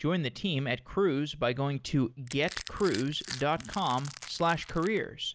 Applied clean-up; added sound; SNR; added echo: none; Crushing; 14 dB; none.